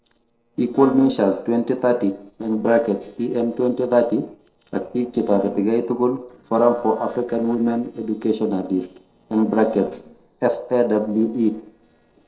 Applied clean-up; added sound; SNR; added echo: neural separator model SepFormer DNS4.